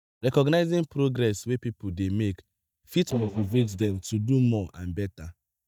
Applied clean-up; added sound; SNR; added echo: neural mask model DeepFilterNet 3.